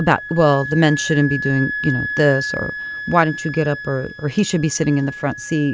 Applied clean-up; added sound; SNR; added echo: none; Wind instrument, woodwind instrument; 9 dB; none.